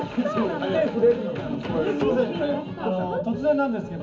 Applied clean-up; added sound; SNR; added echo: none; Run; 17 dB; reverberation time 0.4 s.